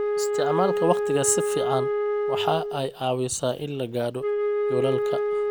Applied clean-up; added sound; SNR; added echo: none; Wind instrument, woodwind instrument; -1 dB; none.